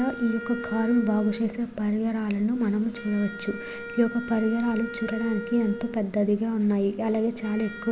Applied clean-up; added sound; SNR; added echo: none; Wind instrument, woodwind instrument; 13 dB; none.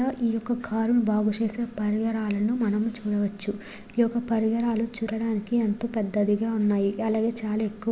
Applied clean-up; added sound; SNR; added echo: none; none; none; none.